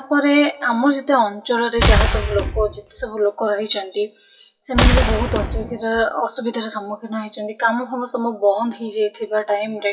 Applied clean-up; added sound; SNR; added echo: classical method WPE with log-MMSE.